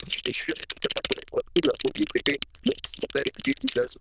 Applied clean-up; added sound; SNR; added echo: neural diffusion model UNIVERSE++.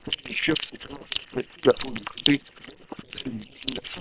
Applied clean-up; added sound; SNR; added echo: neural separator model SepFormer WHAM!.